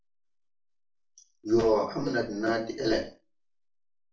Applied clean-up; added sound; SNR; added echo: none; Cowbell; 15 dB; reverberation time 0.3 s.